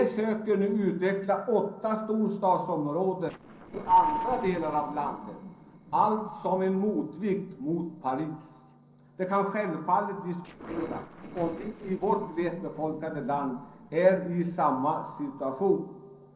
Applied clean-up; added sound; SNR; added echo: neural separator model SepFormer DNS4.